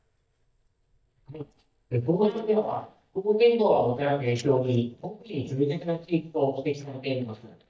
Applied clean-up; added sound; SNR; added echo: neural mask model DeepFilterNet 3.